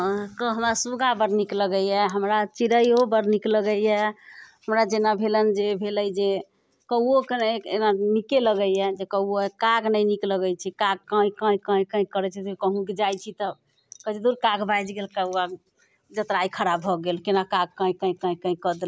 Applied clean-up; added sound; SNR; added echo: none; none; none; none.